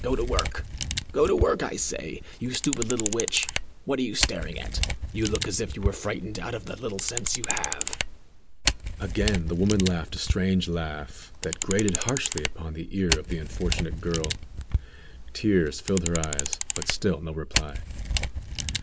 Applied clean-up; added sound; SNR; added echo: none; Camera; 2 dB; none.